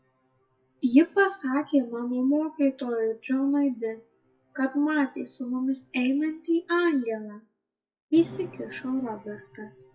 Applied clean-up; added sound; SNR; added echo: classical method WPE with log-MMSE.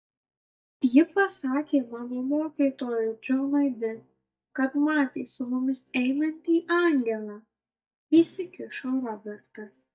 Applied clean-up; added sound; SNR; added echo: neural mask model DeepFilterNet 3.